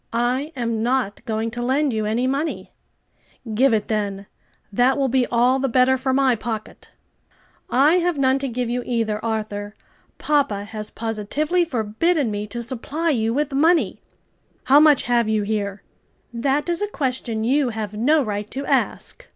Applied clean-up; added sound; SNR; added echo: none; none; none; none.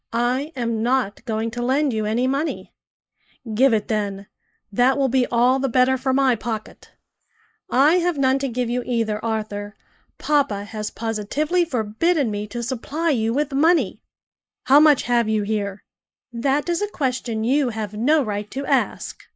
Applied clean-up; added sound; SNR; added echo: neural mask model Resemble Enhance denoiser.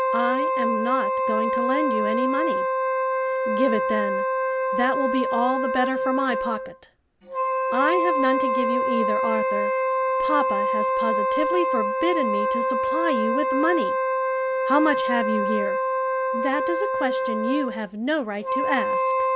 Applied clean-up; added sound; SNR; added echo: none; Wind instrument, woodwind instrument; -4 dB; none.